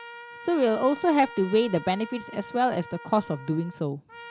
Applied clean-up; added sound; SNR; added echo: none; Trumpet; 17 dB; none.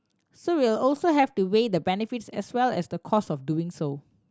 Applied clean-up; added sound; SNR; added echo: none; none; none; none.